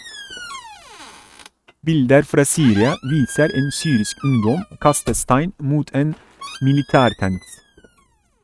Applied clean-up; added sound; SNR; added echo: neural mask model RNNoise.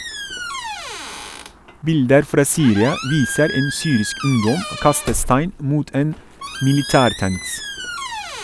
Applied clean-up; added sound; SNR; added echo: none; Squeak; 10 dB; none.